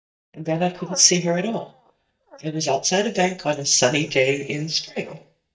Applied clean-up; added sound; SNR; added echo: neural mask model DeepFilterNet 3.